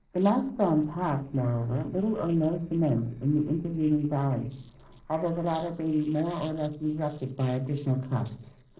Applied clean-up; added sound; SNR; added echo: neural separator model SepFormer DNS4.